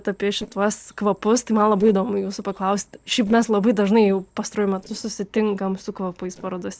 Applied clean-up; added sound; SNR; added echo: neural separator model SepFormer DNS4.